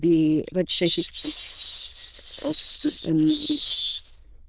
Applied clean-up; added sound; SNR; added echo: neural diffusion model UNIVERSE++.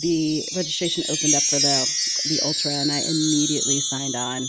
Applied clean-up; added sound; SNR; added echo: none; Wind chime; -1 dB; none.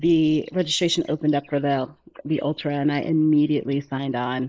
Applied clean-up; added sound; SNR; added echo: neural mask model Resemble Enhance denoiser.